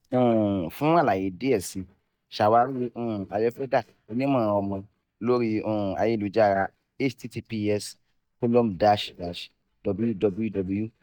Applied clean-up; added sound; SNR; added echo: neural mask model DeepFilterNet 3.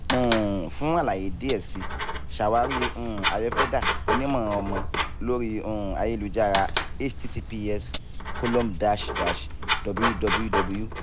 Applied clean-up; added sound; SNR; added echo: none; Writing; 1 dB; none.